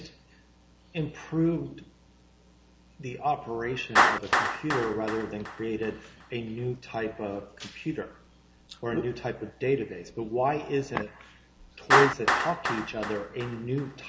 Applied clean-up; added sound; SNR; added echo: none; Clapping; 1 dB; none.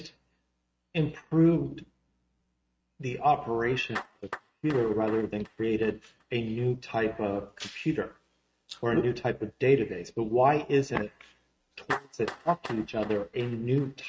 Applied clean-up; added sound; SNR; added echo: neural mask model RNNoise.